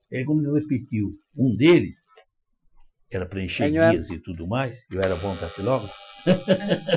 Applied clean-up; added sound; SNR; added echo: classical method Wiener filter.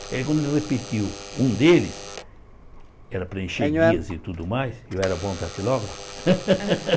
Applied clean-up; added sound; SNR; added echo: none; Alarm / Door; 7 dB; none.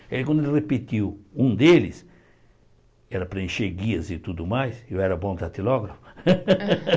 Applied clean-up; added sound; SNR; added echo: none; none; none; none.